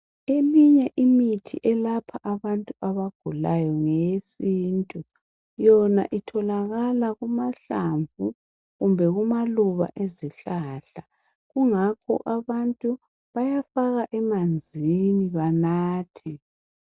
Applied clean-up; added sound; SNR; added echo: none; none; none; none.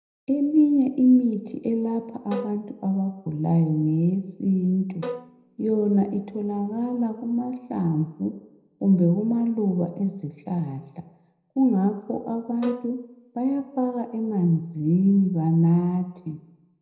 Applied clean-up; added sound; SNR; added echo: none; Bowed string instrument; 15 dB; reverberation time 0.7 s.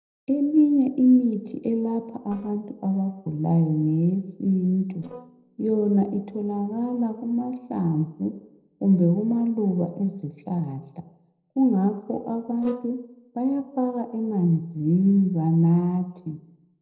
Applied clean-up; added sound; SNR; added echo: neural separator model SepFormer DNS4.